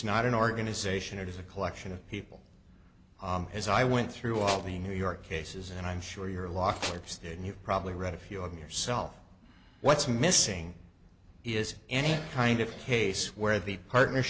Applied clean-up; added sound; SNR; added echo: none; Tools; 7 dB; none.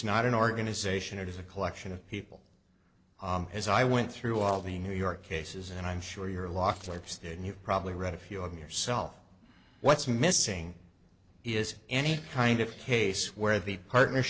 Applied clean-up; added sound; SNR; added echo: neural separator model SepFormer DNS4.